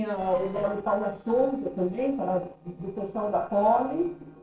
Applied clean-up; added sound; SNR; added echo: neural separator model SepFormer DNS4.